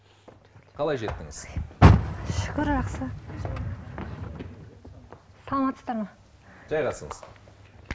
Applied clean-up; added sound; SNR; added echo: none; Car; -5 dB; none.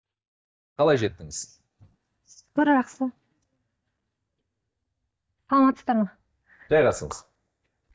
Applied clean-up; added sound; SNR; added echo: neural mask model DeepFilterNet 3.